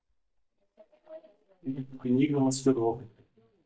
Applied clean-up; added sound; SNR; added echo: neural mask model DeepFilterNet 3.